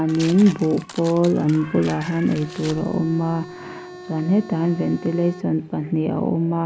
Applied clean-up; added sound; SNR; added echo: none; Organ + Tearing; 17 dB; none.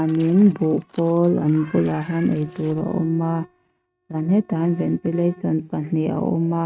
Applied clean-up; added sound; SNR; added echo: neural mask model RNNoise.